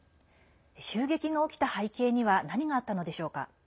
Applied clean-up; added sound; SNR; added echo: none; none; none; none.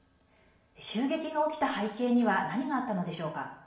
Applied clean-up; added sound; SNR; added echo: none; none; none; reverberation time 0.7 s.